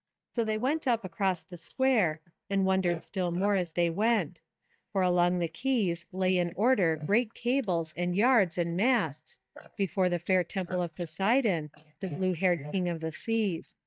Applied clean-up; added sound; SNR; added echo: neural mask model DeepFilterNet 3.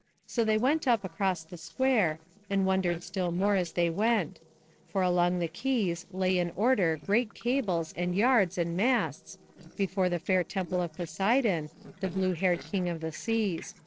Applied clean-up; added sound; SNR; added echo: neural separator model SepFormer DNS4.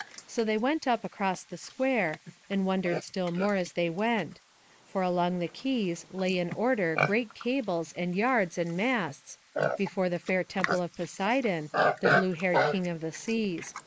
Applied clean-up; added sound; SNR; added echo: neural mask model Resemble Enhance denoiser.